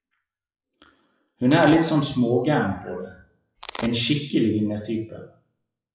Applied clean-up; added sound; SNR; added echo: classical method WPE with log-MMSE.